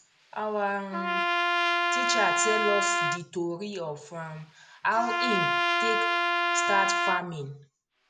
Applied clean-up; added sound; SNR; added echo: none; Trumpet; -3 dB; none.